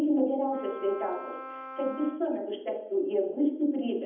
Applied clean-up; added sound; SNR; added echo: none; Wind instrument, woodwind instrument; 13 dB; reverberation time 0.8 s.